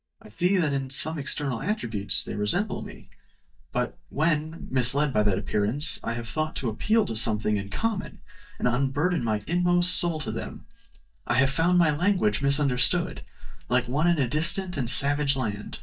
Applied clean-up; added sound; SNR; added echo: neural mask model DeepFilterNet 3.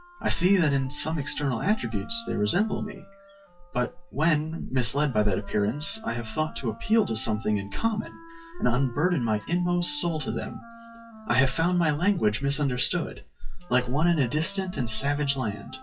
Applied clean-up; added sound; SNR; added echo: classical method WPE with log-MMSE.